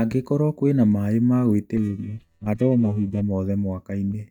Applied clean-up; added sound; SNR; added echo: neural mask model DeepFilterNet 3.